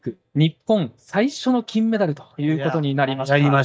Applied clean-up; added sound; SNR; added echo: neural mask model DeepFilterNet 3.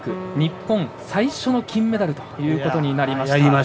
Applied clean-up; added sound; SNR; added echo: none; Piano; 19 dB; reverberation time 0.2 s.